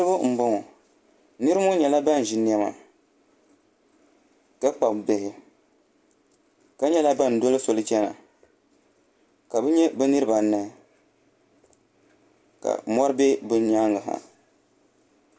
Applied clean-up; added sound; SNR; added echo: none; none; none; none.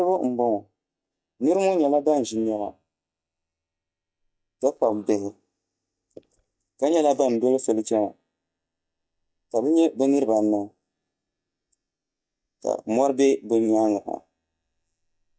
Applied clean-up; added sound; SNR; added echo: neural mask model DeepFilterNet 3.